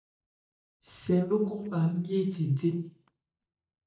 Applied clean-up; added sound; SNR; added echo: neural mask model DeepFilterNet 3.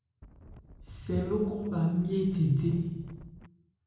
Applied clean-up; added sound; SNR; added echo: none; Wind; 19 dB; reverberation time 0.9 s.